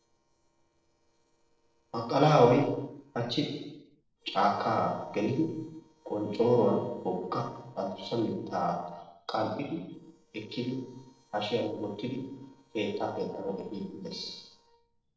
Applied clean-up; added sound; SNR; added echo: neural separator model SepFormer DNS4.